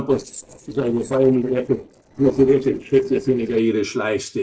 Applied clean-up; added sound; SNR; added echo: neural separator model SepFormer DNS4.